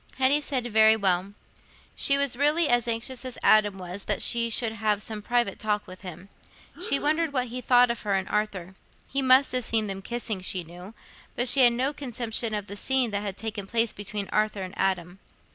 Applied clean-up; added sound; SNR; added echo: none; Breathing; 17 dB; none.